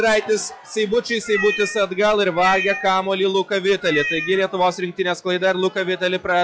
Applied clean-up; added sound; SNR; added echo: classical method log-MMSE.